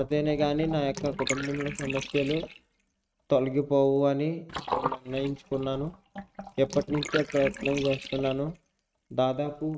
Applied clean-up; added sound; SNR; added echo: neural mask model RNNoise.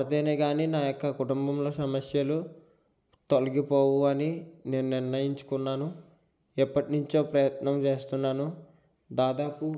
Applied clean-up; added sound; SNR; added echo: none; none; none; none.